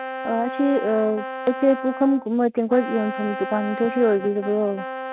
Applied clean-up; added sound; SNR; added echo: neural mask model RNNoise.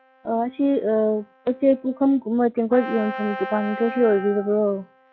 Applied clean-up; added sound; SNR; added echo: classical method log-MMSE.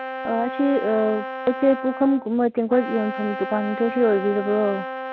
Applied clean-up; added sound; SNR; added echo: none; Brass instrument; 9 dB; none.